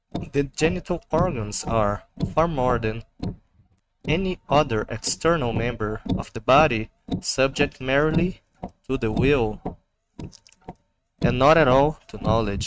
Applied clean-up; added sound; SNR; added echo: neural mask model RNNoise.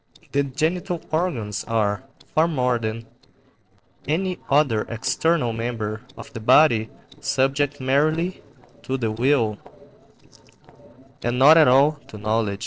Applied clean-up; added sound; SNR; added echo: neural separator model SepFormer DNS4.